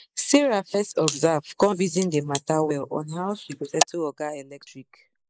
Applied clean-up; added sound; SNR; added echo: neural mask model Resemble Enhance denoiser.